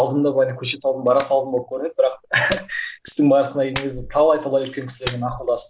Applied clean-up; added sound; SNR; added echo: none; Clapping; 17 dB; none.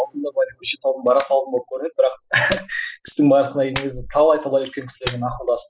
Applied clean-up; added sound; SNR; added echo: classical method spectral subtraction.